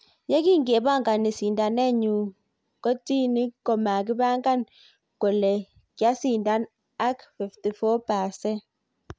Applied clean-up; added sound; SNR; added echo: none; none; none; none.